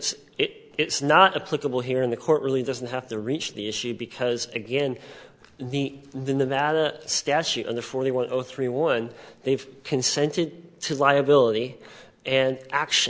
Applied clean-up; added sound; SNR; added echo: none; none; none; none.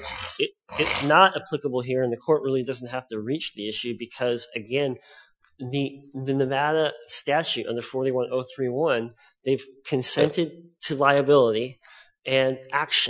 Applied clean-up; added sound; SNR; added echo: classical method Wiener filter.